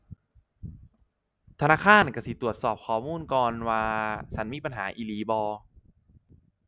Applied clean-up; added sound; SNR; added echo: none; none; none; none.